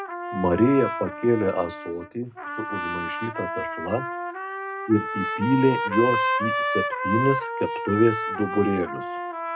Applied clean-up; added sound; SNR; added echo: none; Trumpet; 3 dB; reverberation time 0.2 s.